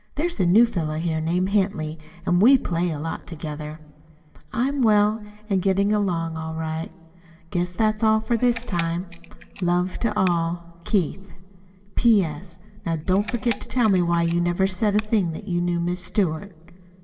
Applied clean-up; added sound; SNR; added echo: none; Camera; 15 dB; reverberation time 2.7 s.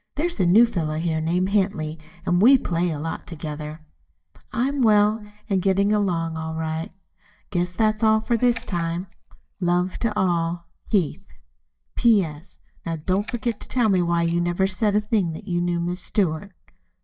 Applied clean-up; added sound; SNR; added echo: neural mask model DeepFilterNet 3.